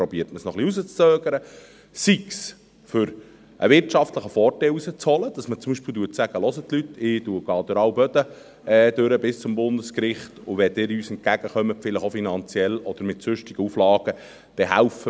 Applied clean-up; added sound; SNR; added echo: none; none; none; none.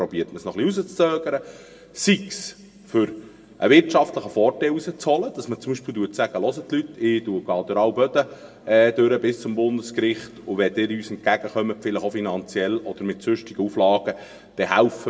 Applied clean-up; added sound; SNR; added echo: none; none; none; reverberation time 1.0 s.